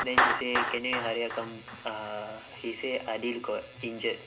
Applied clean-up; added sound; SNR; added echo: none; Clapping; 0 dB; reverberation time 0.2 s.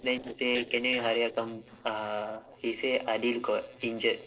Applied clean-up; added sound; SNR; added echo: neural separator model SepFormer DNS4.